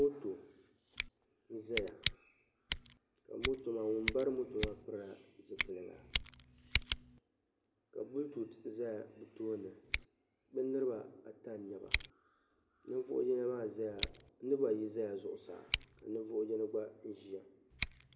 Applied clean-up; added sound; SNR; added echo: none; Scissors; -3 dB; none.